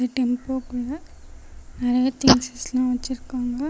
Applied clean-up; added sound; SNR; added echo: neural mask model Resemble Enhance denoiser.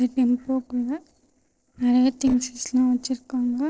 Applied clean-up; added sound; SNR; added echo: neural separator model SepFormer DNS4.